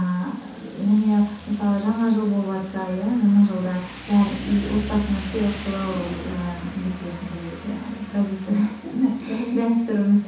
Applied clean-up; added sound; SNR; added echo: none; Rain; 15 dB; reverberation time 0.7 s.